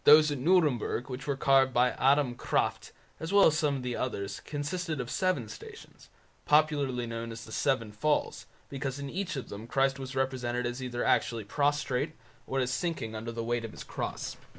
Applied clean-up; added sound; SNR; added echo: none; none; none; none.